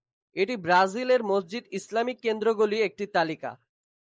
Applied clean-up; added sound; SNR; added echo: neural mask model Resemble Enhance denoiser.